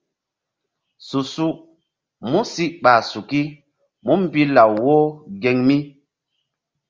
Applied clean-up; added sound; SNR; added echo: none; none; none; none.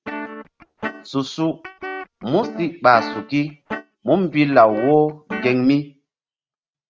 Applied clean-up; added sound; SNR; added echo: neural mask model RNNoise.